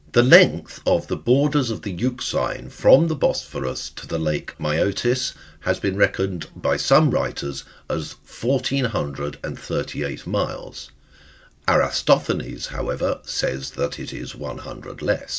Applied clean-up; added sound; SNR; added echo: none; none; none; none.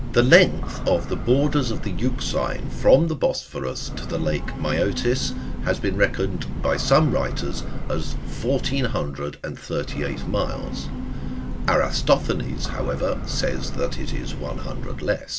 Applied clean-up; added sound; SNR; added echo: none; Train / Breathing; 3 dB; none.